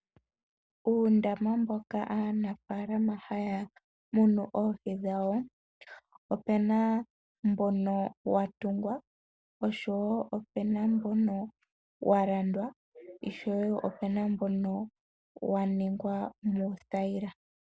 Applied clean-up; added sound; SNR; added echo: none; none; none; none.